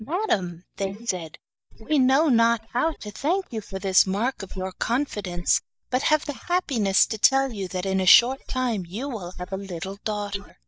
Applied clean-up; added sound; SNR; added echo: neural mask model DeepFilterNet 3.